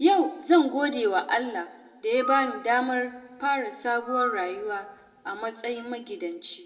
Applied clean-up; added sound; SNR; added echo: none; Screech / Glass; 8 dB; reverberation time 0.9 s.